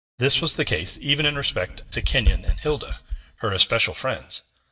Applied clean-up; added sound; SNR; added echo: neural mask model DeepFilterNet 3.